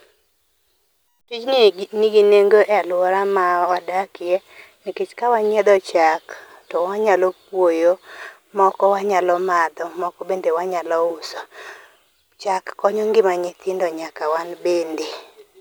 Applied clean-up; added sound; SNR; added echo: none; none; none; none.